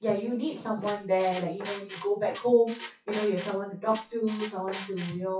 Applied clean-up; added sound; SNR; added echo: classical method WPE with log-MMSE.